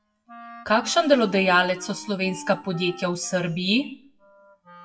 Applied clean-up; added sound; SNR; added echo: classical method WPE with log-MMSE.